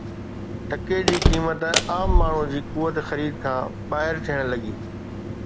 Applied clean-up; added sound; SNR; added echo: none; Slam; -1 dB; none.